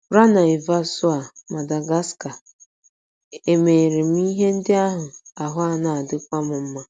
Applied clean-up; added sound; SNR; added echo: none; none; none; none.